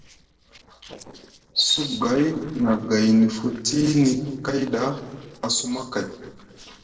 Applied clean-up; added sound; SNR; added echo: neural separator model SepFormer DNS4.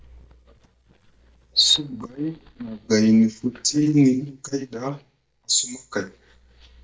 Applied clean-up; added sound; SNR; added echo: neural mask model DeepFilterNet 3.